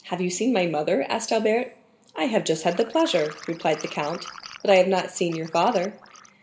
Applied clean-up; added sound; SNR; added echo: none; Liquid; 19 dB; reverberation time 0.4 s.